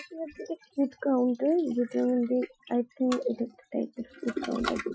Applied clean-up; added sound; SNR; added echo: classical method Wiener filter.